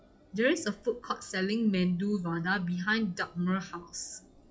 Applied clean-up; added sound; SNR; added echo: classical method WPE with log-MMSE.